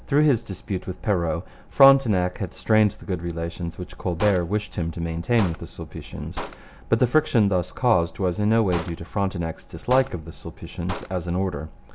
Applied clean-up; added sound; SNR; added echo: none; Gunshot, gunfire; 14 dB; none.